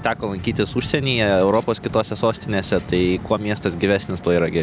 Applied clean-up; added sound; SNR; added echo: none; none; none; none.